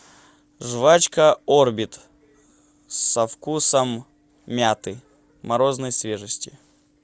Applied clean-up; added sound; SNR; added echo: none; none; none; none.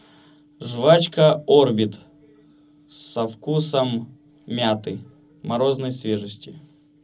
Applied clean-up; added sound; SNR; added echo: none; none; none; reverberation time 0.4 s.